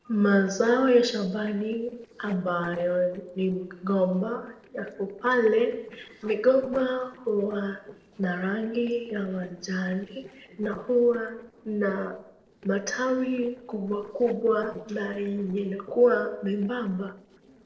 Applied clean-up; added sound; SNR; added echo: neural separator model SepFormer DNS4.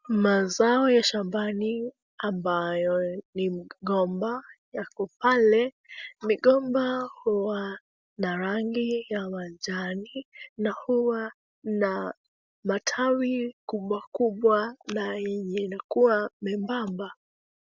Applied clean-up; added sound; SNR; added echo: none; none; none; none.